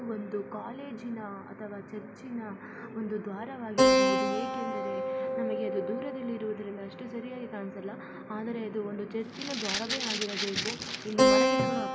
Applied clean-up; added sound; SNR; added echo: none; Keyboard (musical) + Rattle (instrument); -5 dB; none.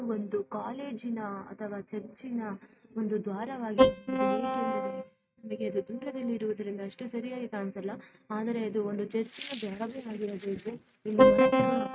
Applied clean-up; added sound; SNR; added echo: neural mask model RNNoise.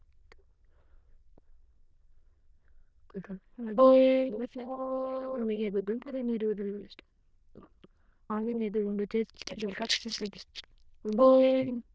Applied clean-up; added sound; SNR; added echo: neural diffusion model UNIVERSE++.